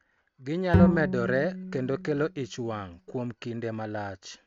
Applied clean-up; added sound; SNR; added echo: neural mask model RNNoise.